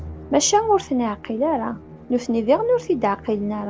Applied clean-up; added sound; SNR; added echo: none; Musical instrument; 18 dB; none.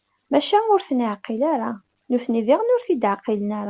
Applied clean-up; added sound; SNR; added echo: none; none; none; none.